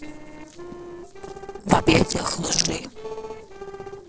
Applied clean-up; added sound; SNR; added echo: neural separator model SepFormer DNS4.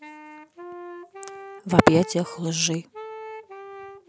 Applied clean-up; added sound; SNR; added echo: none; Wind instrument, woodwind instrument; 14 dB; none.